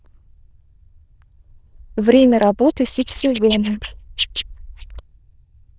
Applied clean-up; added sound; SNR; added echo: neural diffusion model UNIVERSE++.